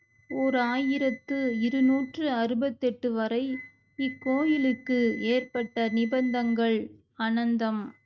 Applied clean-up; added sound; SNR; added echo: neural mask model RNNoise.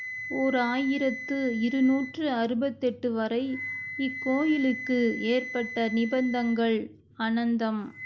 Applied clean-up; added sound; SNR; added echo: none; Wind instrument, woodwind instrument; 11 dB; none.